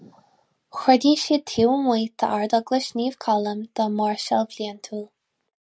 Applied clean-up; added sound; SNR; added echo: none; none; none; none.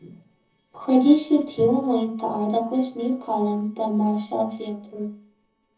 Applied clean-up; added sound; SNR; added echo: neural separator model SepFormer DNS4.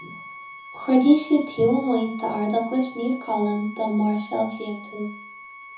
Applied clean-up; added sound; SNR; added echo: none; Bowed string instrument; 17 dB; reverberation time 0.5 s.